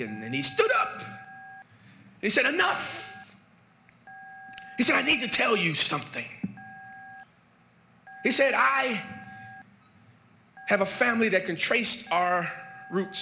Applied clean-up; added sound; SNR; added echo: none; Telephone; 19 dB; none.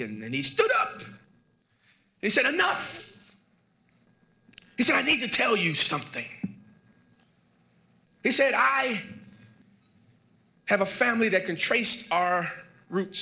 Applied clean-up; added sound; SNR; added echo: neural separator model SepFormer DNS4.